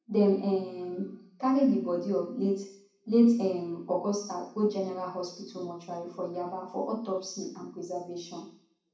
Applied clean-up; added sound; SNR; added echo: none; none; none; reverberation time 0.6 s.